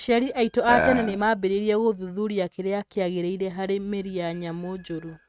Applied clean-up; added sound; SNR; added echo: neural mask model RNNoise.